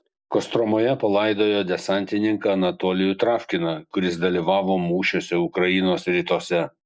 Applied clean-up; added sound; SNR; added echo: none; none; none; none.